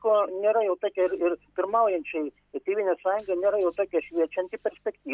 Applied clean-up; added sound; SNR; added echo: none; none; none; none.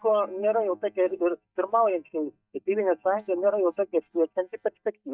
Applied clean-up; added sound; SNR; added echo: neural mask model DeepFilterNet 3.